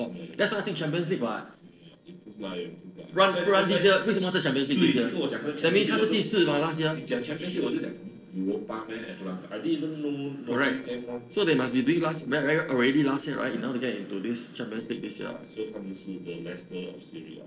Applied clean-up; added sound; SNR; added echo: neural separator model SepFormer DNS4.